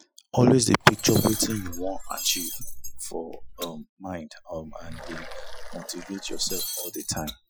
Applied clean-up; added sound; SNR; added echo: classical method Wiener filter.